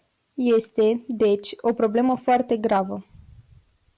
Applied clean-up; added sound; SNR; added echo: none; none; none; none.